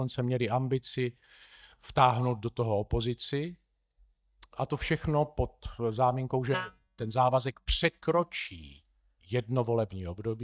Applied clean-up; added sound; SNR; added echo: neural mask model DeepFilterNet 3.